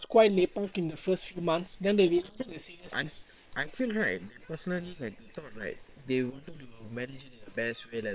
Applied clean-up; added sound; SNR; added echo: neural separator model SepFormer WHAM!.